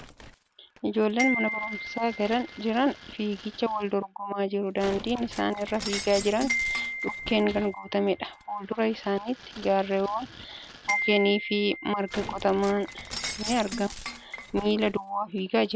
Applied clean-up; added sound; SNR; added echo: none; Shatter + Glockenspiel; 9 dB; none.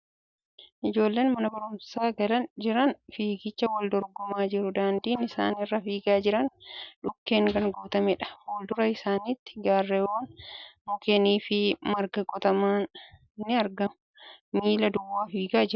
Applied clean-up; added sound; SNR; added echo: none; none; none; none.